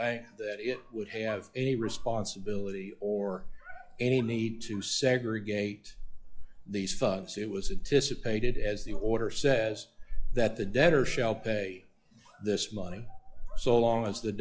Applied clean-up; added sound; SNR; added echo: classical method log-MMSE.